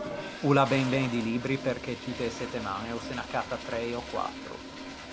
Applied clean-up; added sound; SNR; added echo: none; Toilet flush; 9 dB; none.